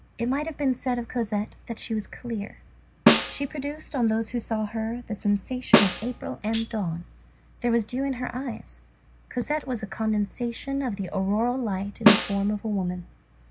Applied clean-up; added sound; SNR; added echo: none; Tambourine + Snare drum; -4 dB; none.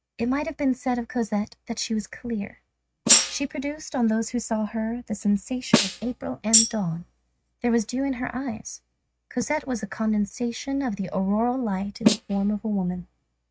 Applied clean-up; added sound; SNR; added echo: neural mask model RNNoise.